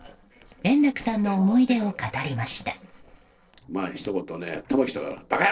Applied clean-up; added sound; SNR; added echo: neural separator model SepFormer DNS4.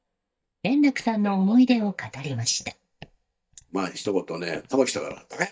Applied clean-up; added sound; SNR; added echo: neural mask model DeepFilterNet 3.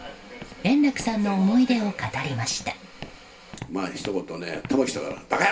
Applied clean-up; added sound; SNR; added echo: none; Walk, footsteps; 19 dB; reverberation time 0.2 s.